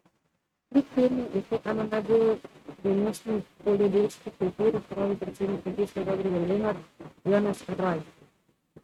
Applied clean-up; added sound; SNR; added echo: neural mask model RNNoise.